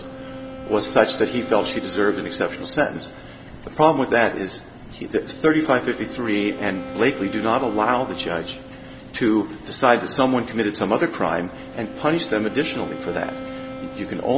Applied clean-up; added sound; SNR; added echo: none; Wind instrument, woodwind instrument; 14 dB; none.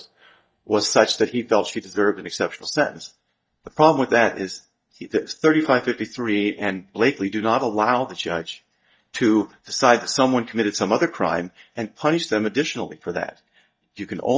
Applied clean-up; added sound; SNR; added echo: neural mask model DeepFilterNet 3.